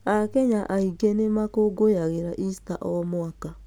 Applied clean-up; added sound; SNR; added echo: none; none; none; none.